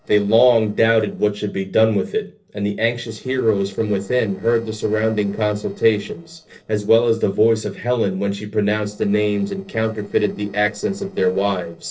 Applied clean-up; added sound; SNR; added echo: neural separator model SepFormer DNS4.